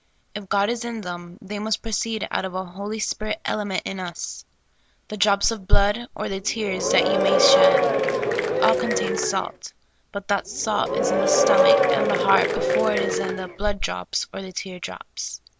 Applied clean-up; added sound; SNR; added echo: none; Applause / Crowd / Cheering; -4 dB; none.